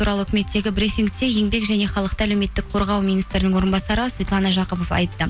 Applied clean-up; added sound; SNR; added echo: none; none; none; none.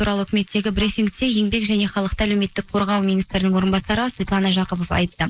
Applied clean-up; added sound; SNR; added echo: neural mask model Resemble Enhance denoiser.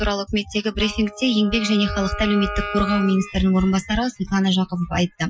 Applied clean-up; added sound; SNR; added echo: classical method Wiener filter.